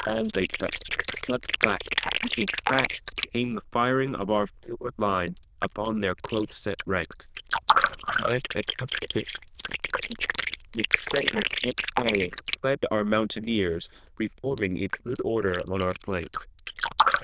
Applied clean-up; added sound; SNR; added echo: neural diffusion model UNIVERSE++.